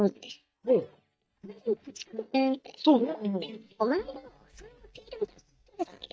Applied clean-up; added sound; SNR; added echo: neural mask model DeepFilterNet 3.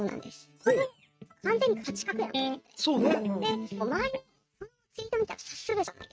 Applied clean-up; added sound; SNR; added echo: neural mask model RNNoise.